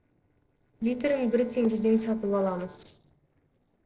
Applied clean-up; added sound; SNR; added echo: neural separator model SepFormer DNS4.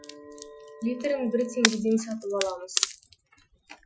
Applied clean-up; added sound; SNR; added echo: classical method Wiener filter.